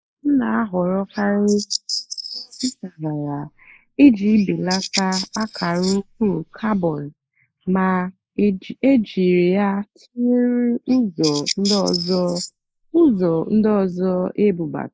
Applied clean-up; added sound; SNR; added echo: neural mask model Resemble Enhance denoiser.